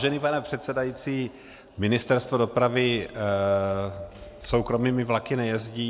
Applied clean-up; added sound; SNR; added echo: none; none; none; none.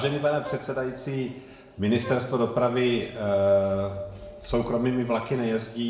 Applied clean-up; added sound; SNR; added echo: none; Wind instrument, woodwind instrument; 14 dB; reverberation time 0.8 s.